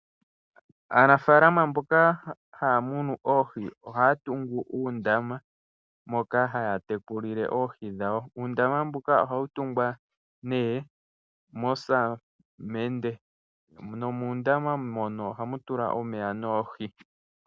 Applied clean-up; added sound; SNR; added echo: none; none; none; none.